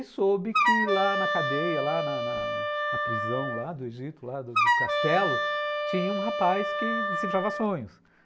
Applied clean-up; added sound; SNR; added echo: none; Wind instrument, woodwind instrument; -3 dB; none.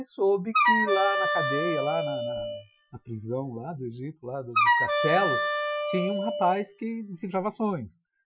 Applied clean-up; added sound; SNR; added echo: classical method Wiener filter.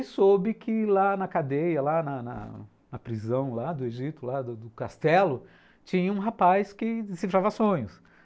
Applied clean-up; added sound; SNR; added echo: none; none; none; none.